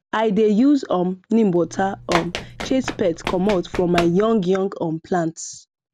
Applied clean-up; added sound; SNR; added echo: none; Run; 11 dB; none.